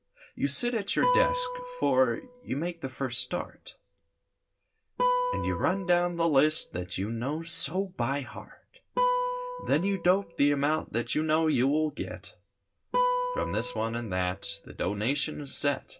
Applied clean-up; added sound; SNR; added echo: none; Guitar; 6 dB; reverberation time 0.1 s.